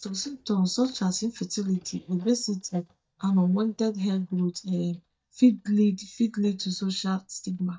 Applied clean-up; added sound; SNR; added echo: neural mask model DeepFilterNet 3.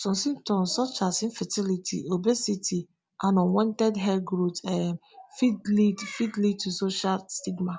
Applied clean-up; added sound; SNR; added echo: none; none; none; none.